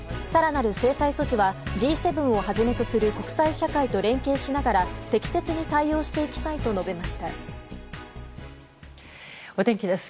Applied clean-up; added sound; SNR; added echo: none; none; none; none.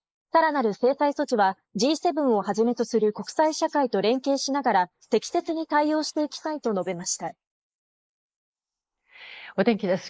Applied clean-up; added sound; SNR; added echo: neural mask model Resemble Enhance denoiser.